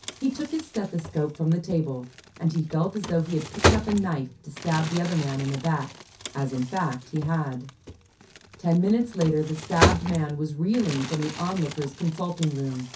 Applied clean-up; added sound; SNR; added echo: none; Crumpling, crinkling; 5 dB; reverberation time 0.3 s.